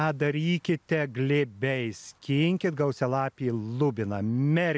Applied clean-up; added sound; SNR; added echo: none; none; none; none.